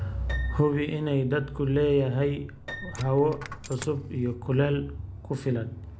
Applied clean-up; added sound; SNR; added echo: none; Piano + Coin (dropping); 17 dB; none.